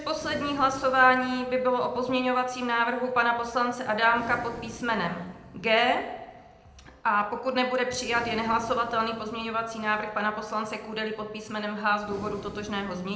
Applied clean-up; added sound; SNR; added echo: none; Breathing; 19 dB; reverberation time 0.7 s.